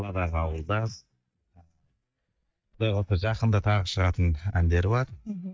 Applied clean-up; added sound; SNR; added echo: neural mask model DeepFilterNet 3.